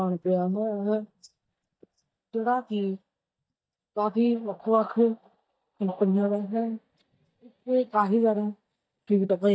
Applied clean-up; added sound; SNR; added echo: neural mask model DeepFilterNet 3.